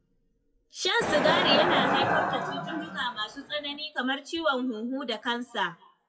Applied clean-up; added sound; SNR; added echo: classical method WPE with log-MMSE.